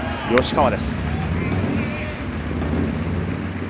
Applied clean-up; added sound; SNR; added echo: none; Motorcycle; 2 dB; none.